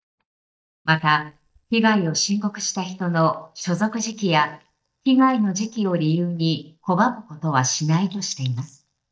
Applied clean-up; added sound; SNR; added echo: neural mask model DeepFilterNet 3.